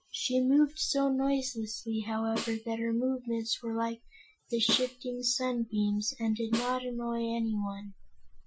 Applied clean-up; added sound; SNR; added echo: classical method Wiener filter.